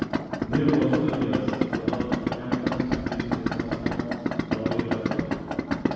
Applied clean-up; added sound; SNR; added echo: none; Idling; -2 dB; reverberation time 1.9 s.